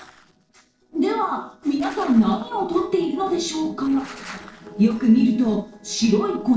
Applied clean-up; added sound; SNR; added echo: neural separator model SepFormer DNS4.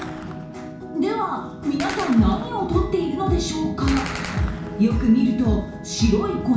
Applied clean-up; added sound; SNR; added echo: none; Gunshot, gunfire; 17 dB; reverberation time 0.6 s.